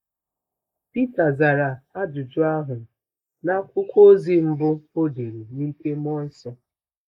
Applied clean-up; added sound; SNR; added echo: neural mask model Resemble Enhance denoiser.